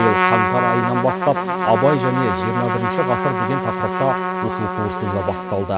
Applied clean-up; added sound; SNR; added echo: none; Trumpet; 0 dB; none.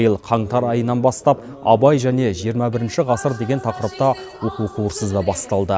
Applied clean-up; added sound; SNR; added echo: none; none; none; none.